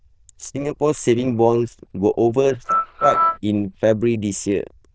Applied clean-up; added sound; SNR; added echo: neural diffusion model UNIVERSE++.